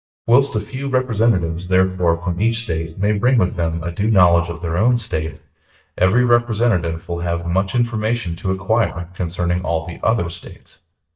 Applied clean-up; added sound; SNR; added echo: neural mask model DeepFilterNet 3.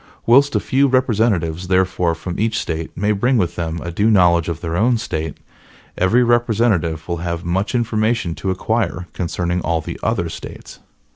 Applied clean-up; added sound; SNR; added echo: none; none; none; none.